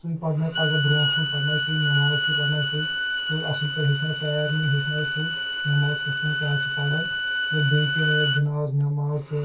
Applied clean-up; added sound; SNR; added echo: none; Bowed string instrument; 1 dB; reverberation time 0.2 s.